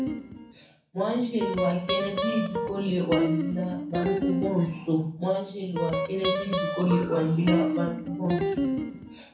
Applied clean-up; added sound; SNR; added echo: none; Guitar; 2 dB; reverberation time 0.5 s.